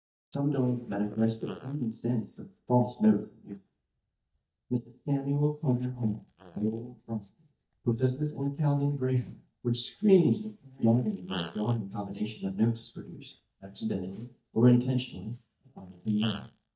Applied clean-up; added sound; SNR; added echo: neural mask model DeepFilterNet 3.